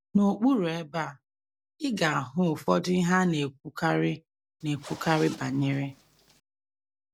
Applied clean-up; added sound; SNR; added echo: none; Zipper (clothing); 18 dB; none.